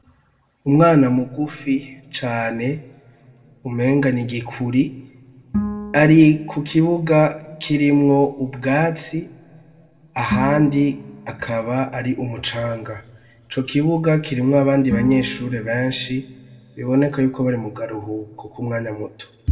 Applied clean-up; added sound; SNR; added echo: none; Bowed string instrument; 12 dB; reverberation time 1.2 s.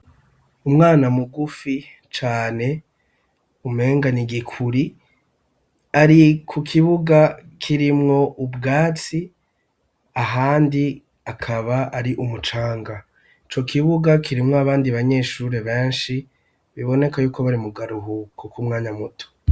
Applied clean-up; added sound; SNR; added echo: none; none; none; none.